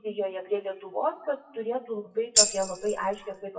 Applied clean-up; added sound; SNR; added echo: classical method WPE with log-MMSE.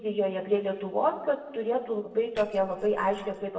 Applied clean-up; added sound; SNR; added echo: neural separator model SepFormer DNS4.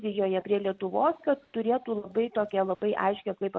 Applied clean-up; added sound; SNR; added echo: none; none; none; none.